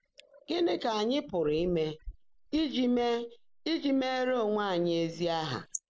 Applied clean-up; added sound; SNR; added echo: neural mask model Resemble Enhance denoiser.